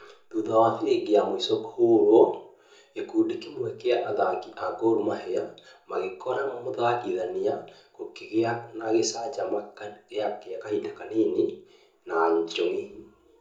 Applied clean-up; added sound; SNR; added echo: none; none; none; reverberation time 0.6 s.